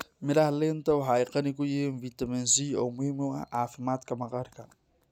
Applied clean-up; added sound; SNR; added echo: none; none; none; none.